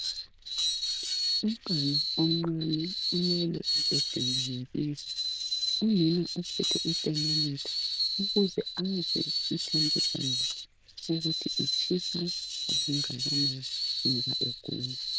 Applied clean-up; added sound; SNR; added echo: neural diffusion model UNIVERSE++.